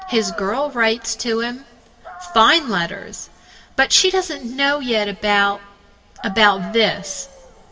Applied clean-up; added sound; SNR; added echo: none; Dog; 20 dB; reverberation time 1.5 s.